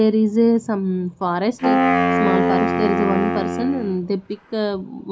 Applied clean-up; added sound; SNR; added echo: none; Wind instrument, woodwind instrument; 0 dB; none.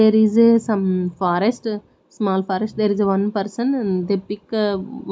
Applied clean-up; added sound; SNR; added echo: none; none; none; none.